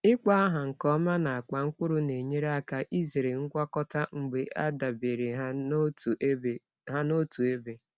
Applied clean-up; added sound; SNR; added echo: none; none; none; none.